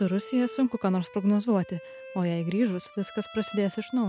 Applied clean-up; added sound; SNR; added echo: none; Bowed string instrument; 18 dB; none.